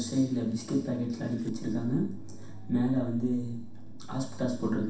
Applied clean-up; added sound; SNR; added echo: none; Mechanisms / Bicycle; 10 dB; reverberation time 0.7 s.